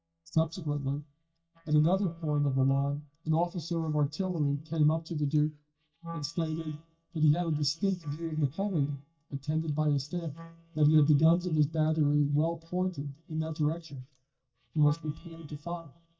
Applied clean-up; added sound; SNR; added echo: neural mask model DeepFilterNet 3.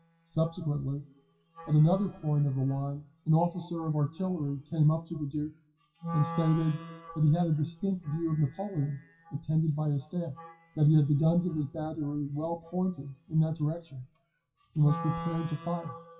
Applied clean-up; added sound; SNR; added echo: classical method WPE with log-MMSE.